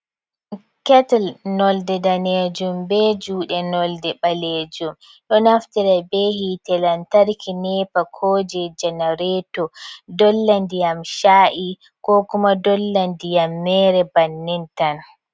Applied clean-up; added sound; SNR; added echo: none; none; none; none.